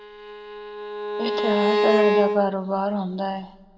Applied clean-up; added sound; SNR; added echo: none; Bowed string instrument; 0 dB; reverberation time 1.3 s.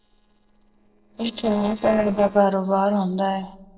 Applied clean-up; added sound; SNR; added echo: neural separator model SepFormer DNS4.